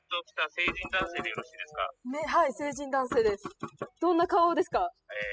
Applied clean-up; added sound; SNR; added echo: classical method spectral subtraction.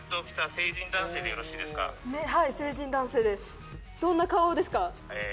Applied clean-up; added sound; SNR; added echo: none; none; none; none.